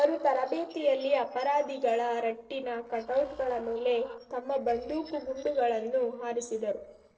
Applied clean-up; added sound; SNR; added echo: neural separator model SepFormer DNS4.